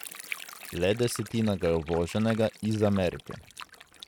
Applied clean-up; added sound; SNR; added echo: neural mask model RNNoise.